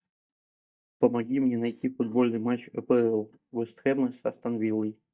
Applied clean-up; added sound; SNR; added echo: neural mask model DeepFilterNet 3.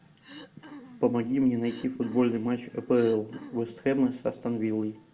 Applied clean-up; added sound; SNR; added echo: none; Cough; 20 dB; reverberation time 0.6 s.